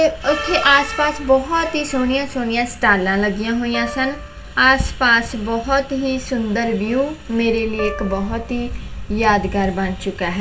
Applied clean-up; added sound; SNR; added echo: none; Piano; 15 dB; reverberation time 0.3 s.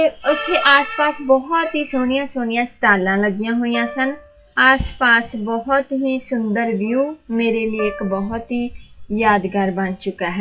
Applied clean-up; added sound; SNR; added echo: classical method WPE with log-MMSE.